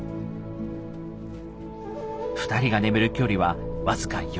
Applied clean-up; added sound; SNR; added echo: none; Livestock, farm animals, working animals; 19 dB; none.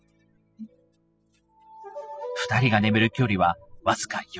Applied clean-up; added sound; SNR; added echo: classical method spectral subtraction.